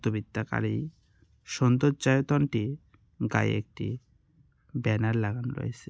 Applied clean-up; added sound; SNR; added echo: none; none; none; none.